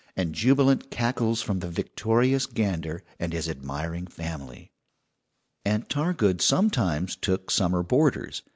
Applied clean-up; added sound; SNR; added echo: none; none; none; none.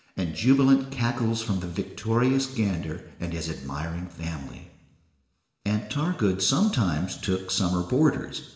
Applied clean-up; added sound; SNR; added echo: none; none; none; reverberation time 1.0 s.